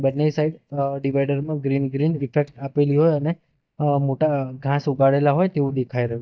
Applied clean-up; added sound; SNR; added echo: neural mask model DeepFilterNet 3.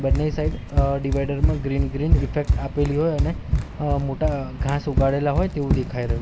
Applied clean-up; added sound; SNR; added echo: none; Run; 0 dB; none.